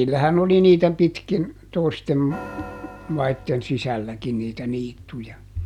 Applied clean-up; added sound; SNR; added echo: none; Organ; 18 dB; none.